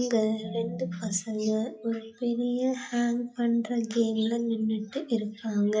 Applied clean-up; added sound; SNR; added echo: classical method WPE with log-MMSE.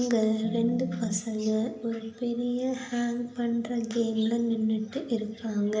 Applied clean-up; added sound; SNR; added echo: none; Organ; 5 dB; reverberation time 0.8 s.